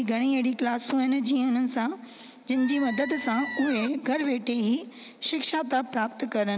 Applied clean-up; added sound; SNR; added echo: none; Squeak; 10 dB; none.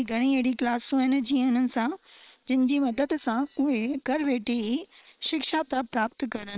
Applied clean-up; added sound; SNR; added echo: neural separator model SepFormer WHAM!.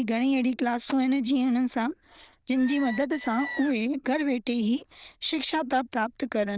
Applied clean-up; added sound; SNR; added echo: neural diffusion model UNIVERSE++.